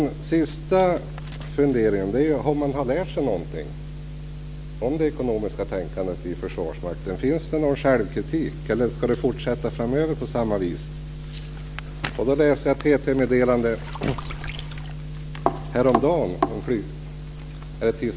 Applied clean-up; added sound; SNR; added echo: none; Water / Splash, splatter; 13 dB; none.